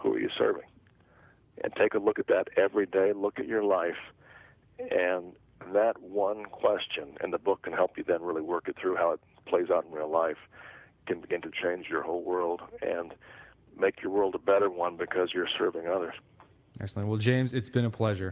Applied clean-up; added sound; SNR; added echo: none; none; none; none.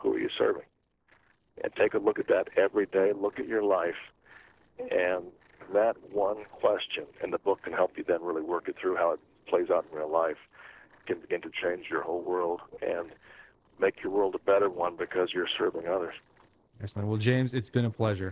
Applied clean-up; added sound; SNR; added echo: neural separator model SepFormer DNS4.